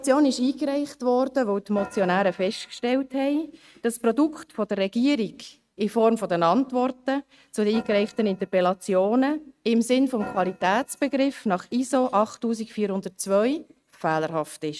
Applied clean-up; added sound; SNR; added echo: neural mask model RNNoise.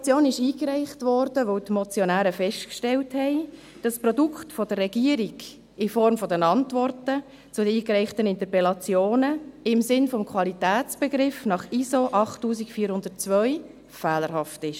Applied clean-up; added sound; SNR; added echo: none; none; none; none.